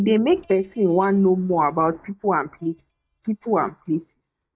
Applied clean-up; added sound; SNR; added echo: neural mask model DeepFilterNet 3.